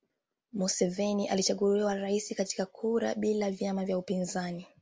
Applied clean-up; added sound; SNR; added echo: none; none; none; none.